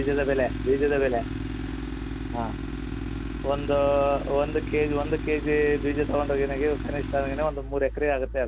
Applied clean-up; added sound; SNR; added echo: none; Tools; 5 dB; none.